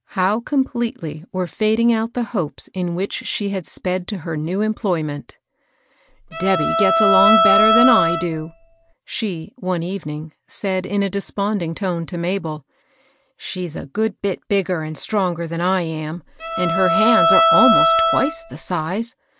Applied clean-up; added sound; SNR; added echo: none; Bowed string instrument; -4 dB; none.